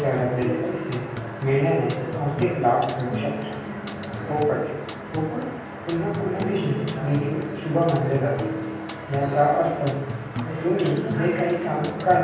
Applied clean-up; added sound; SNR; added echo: none; Acoustic guitar; 10 dB; reverberation time 1.2 s.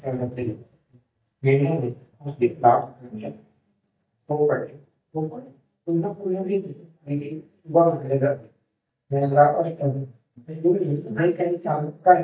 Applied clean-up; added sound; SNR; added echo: neural mask model DeepFilterNet 3.